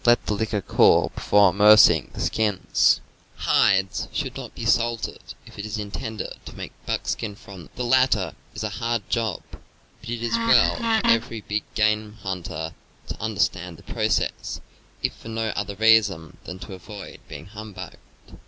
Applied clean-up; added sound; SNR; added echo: none; Wood; 1 dB; none.